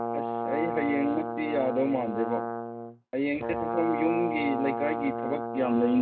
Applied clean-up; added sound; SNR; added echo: none; Brass instrument; 3 dB; reverberation time 0.2 s.